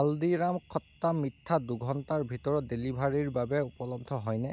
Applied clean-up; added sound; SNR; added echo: none; none; none; none.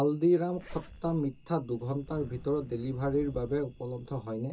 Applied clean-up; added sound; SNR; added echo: none; Zipper (clothing); 17 dB; reverberation time 0.2 s.